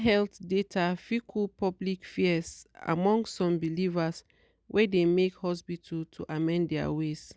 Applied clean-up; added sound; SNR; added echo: none; none; none; none.